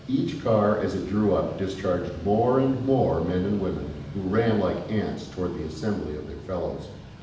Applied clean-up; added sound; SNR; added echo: none; Mechanical fan; 15 dB; reverberation time 0.8 s.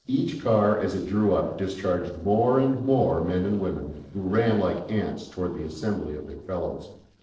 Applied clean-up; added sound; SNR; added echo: neural separator model SepFormer DNS4.